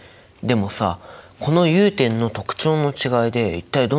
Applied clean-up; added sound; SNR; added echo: none; none; none; none.